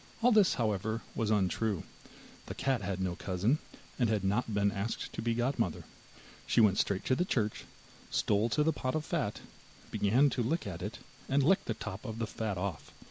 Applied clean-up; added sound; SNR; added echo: none; none; none; none.